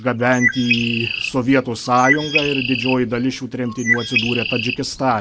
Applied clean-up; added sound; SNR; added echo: none; Bird; 4 dB; none.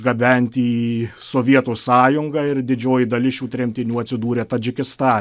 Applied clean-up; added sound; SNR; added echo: none; none; none; none.